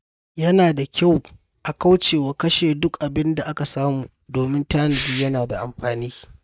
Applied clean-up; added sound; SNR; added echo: neural mask model DeepFilterNet 3.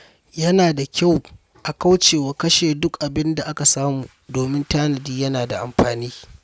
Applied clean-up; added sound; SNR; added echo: none; none; none; none.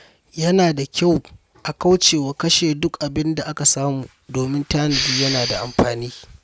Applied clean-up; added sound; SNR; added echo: none; Respiratory sounds; 4 dB; none.